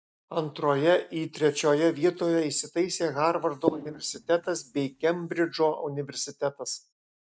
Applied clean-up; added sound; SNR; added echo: neural mask model DeepFilterNet 3.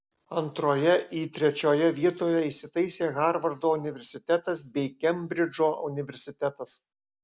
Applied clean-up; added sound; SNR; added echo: none; none; none; none.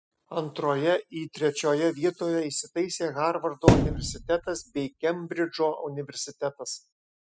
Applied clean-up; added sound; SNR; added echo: classical method spectral subtraction.